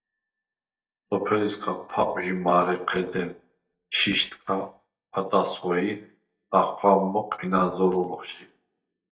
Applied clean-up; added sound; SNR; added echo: neural mask model DeepFilterNet 3.